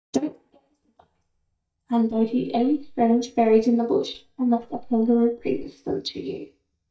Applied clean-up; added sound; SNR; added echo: neural mask model DeepFilterNet 3.